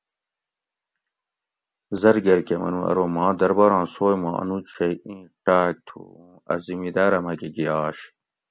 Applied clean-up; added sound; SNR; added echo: none; none; none; none.